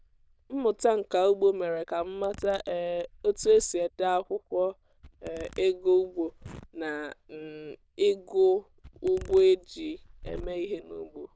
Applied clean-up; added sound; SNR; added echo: neural diffusion model UNIVERSE++.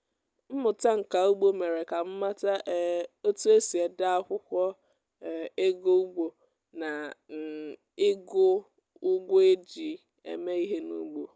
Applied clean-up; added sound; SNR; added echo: none; none; none; none.